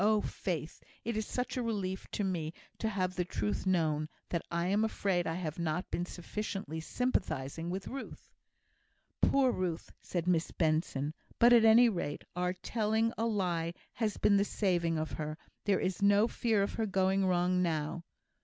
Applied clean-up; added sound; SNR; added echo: none; none; none; none.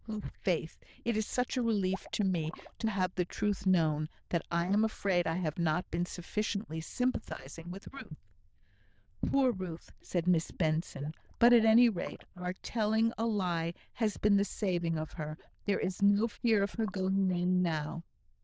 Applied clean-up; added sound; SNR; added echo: neural diffusion model UNIVERSE++.